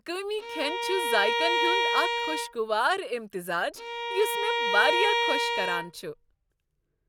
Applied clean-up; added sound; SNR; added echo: none; Bowed string instrument; -2 dB; none.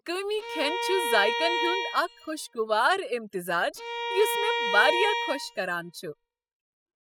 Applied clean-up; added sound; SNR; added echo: classical method spectral subtraction.